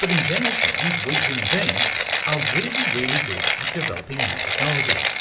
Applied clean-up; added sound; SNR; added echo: none; Mechanisms; -5 dB; reverberation time 0.6 s.